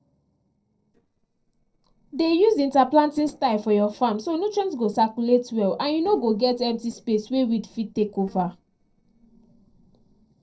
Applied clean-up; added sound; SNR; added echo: neural separator model SepFormer DNS4.